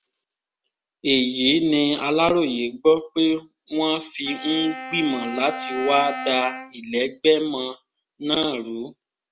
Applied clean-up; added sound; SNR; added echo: none; Wind instrument, woodwind instrument; 11 dB; none.